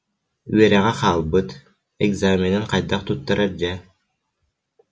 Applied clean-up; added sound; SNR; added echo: none; none; none; none.